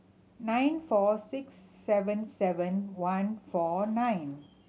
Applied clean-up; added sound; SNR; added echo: none; none; none; none.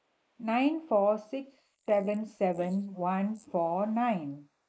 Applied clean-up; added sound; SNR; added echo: neural mask model Resemble Enhance denoiser.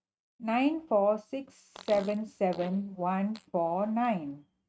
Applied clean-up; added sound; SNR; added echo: neural mask model RNNoise.